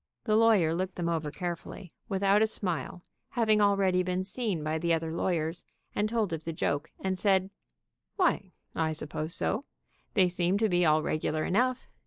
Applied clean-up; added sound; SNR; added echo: neural mask model Resemble Enhance denoiser.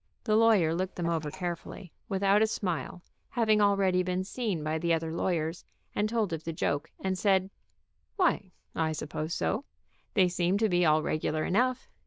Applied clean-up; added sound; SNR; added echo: neural diffusion model UNIVERSE++.